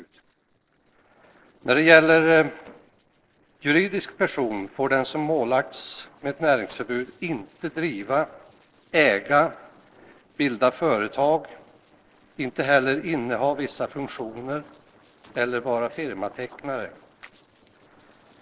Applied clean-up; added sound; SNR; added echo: neural separator model SepFormer DNS4.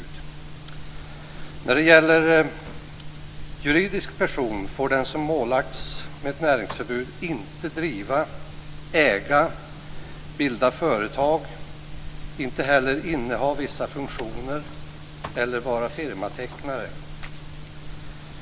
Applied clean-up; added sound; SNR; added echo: none; Sliding door; 13 dB; none.